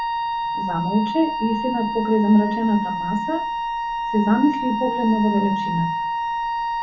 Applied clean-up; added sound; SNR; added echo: none; Wind instrument, woodwind instrument; 3 dB; reverberation time 0.4 s.